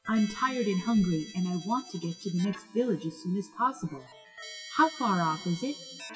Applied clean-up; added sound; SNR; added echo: classical method WPE with log-MMSE.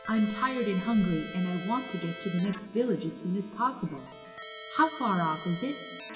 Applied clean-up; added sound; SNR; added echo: none; Keyboard (musical); 12 dB; reverberation time 1.0 s.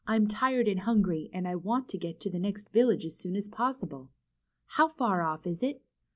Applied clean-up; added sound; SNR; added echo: none; none; none; none.